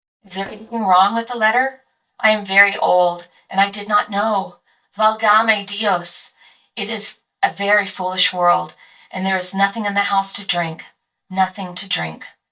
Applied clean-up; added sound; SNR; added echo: neural mask model DeepFilterNet 3.